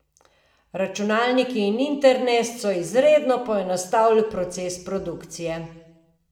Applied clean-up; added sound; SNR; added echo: none; none; none; reverberation time 0.8 s.